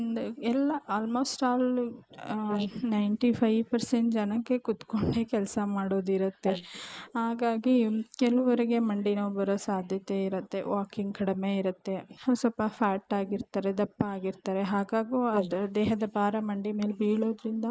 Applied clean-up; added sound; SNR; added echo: neural mask model Resemble Enhance denoiser.